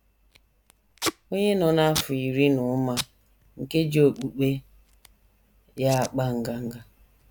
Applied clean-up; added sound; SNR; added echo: none; Packing tape, duct tape; 13 dB; none.